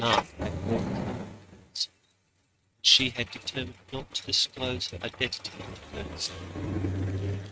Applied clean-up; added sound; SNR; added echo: neural mask model RNNoise.